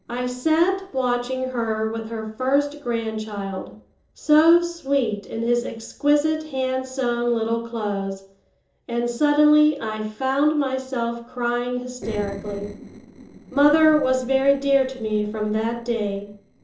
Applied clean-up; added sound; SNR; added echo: neural separator model SepFormer DNS4.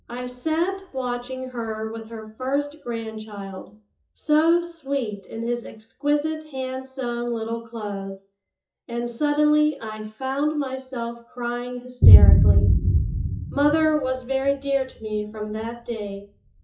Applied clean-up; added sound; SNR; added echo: classical method WPE with log-MMSE.